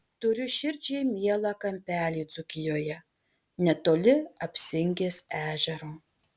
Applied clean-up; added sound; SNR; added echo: none; none; none; none.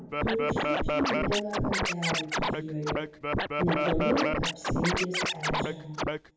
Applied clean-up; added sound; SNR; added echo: none; Scratching (performance technique); -4 dB; reverberation time 1.0 s.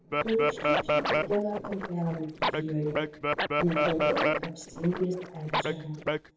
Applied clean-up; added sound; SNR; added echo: neural separator model SepFormer DNS4.